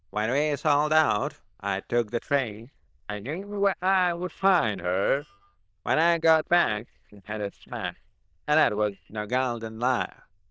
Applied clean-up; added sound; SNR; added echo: neural diffusion model UNIVERSE++.